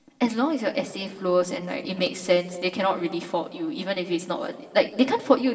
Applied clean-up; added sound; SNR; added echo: none; none; none; reverberation time 1.7 s.